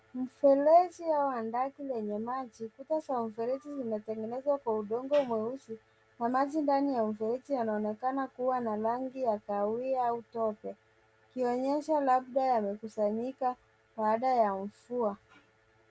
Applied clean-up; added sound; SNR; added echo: none; none; none; none.